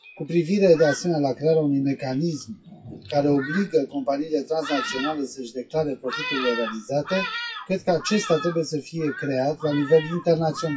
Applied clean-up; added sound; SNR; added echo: classical method WPE with log-MMSE.